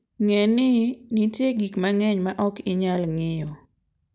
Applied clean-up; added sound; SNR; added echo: none; none; none; none.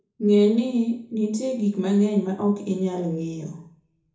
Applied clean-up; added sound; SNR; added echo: none; none; none; reverberation time 0.7 s.